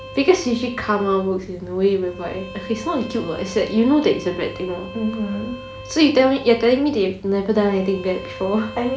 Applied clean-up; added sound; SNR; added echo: none; Bowed string instrument; 17 dB; none.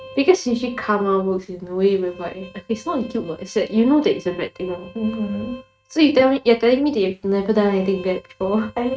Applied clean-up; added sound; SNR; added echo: neural mask model RNNoise.